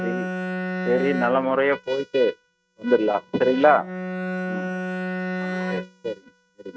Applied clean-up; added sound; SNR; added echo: neural mask model RNNoise.